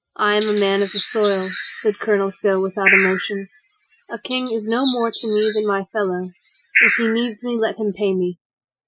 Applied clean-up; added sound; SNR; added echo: classical method Wiener filter.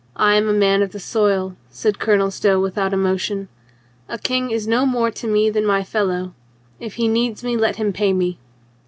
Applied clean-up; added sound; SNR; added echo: none; none; none; none.